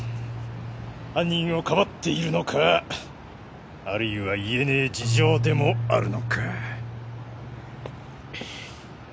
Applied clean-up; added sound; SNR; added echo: none; Keyboard (musical); 5 dB; none.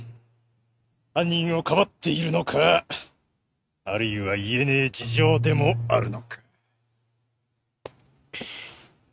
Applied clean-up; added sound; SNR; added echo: neural mask model RNNoise.